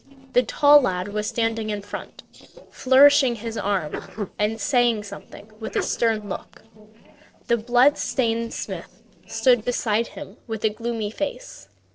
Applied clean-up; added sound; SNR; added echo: neural separator model SepFormer DNS4.